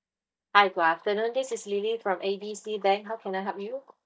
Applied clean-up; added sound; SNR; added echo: neural mask model DeepFilterNet 3.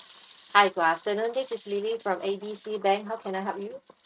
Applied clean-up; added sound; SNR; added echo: neural mask model RNNoise.